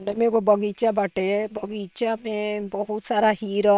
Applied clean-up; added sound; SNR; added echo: neural separator model SepFormer WHAM!.